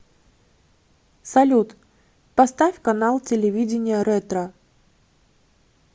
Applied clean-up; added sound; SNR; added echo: none; none; none; none.